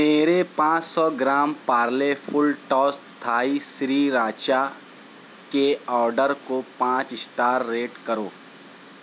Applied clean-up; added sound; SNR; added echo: none; none; none; none.